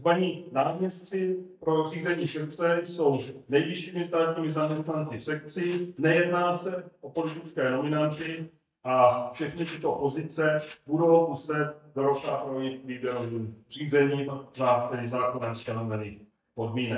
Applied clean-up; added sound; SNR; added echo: neural mask model DeepFilterNet 3.